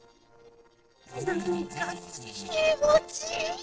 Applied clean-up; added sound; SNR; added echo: neural separator model SepFormer DNS4.